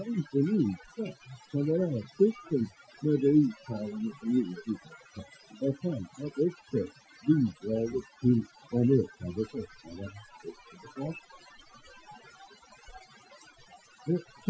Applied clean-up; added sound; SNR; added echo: classical method Wiener filter.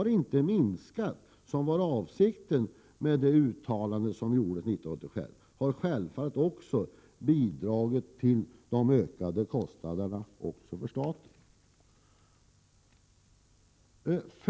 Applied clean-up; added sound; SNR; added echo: none; none; none; none.